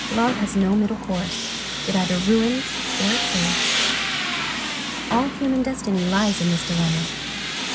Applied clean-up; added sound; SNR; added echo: none; Tools; 2 dB; none.